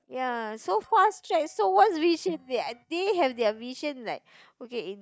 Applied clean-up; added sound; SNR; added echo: neural mask model DeepFilterNet 3.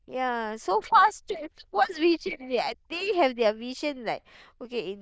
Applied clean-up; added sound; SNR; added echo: neural diffusion model UNIVERSE++.